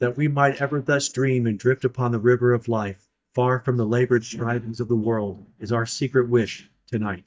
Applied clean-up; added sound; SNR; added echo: neural mask model DeepFilterNet 3.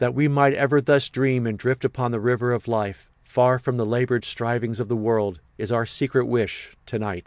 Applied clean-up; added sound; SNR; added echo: none; none; none; none.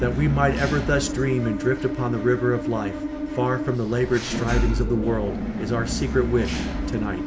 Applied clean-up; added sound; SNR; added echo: none; Engine / Mechanisms; 3 dB; reverberation time 0.8 s.